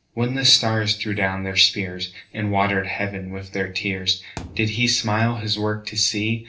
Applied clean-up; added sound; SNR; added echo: neural separator model SepFormer DNS4.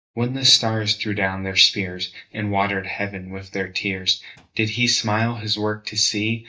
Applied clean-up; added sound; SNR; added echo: neural mask model DeepFilterNet 3.